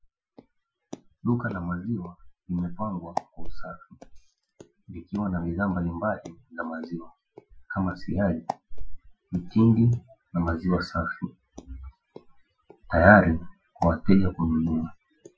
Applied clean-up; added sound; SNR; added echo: classical method Wiener filter.